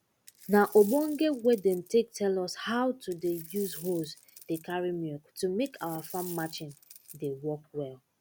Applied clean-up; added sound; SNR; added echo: none; Coin (dropping); 18 dB; none.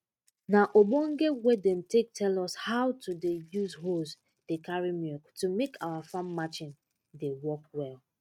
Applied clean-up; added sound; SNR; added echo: neural mask model RNNoise.